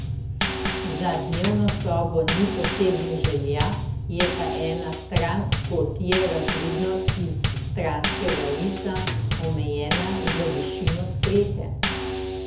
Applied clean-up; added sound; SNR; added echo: none; Bass drum / Snare drum / Drum kit; -1 dB; reverberation time 0.7 s.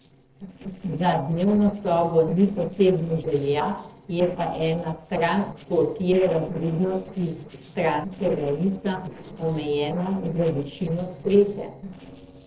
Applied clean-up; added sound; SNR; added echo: neural separator model SepFormer DNS4.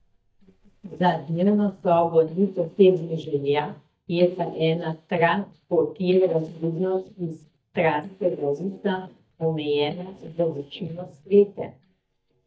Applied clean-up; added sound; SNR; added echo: neural mask model DeepFilterNet 3.